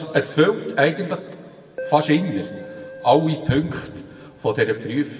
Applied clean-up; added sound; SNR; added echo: none; Keyboard (musical); 16 dB; reverberation time 1.2 s.